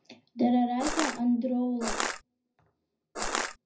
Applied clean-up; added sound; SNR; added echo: none; Crushing; 1 dB; reverberation time 0.4 s.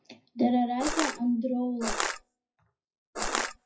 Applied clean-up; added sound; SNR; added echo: classical method WPE with log-MMSE.